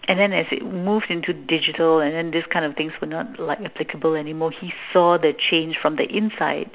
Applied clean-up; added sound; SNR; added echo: none; none; none; none.